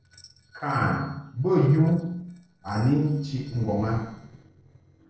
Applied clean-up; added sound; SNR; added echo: neural separator model SepFormer DNS4.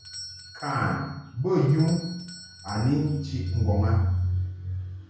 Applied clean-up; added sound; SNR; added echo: none; Doorbell; 20 dB; reverberation time 0.5 s.